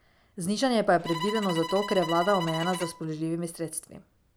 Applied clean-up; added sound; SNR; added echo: none; Bowed string instrument; 9 dB; none.